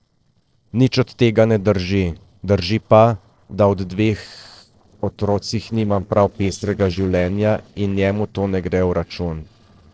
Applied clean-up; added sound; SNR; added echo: neural separator model SepFormer DNS4.